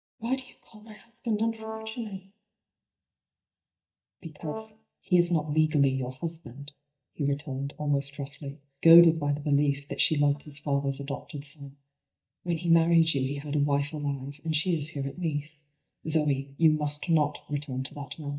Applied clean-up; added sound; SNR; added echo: neural mask model DeepFilterNet 3.